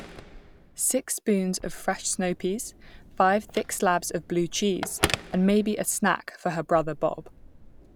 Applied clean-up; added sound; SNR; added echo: none; Telephone; 12 dB; none.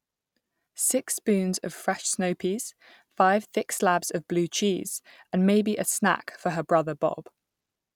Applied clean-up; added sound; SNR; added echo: none; none; none; none.